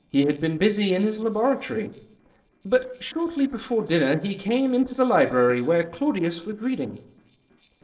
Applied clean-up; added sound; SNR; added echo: neural separator model SepFormer DNS4.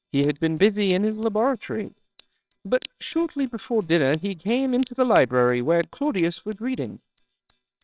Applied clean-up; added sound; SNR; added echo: neural separator model SepFormer WHAMR!.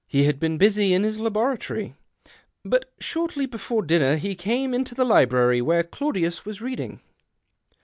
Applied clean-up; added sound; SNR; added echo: none; none; none; none.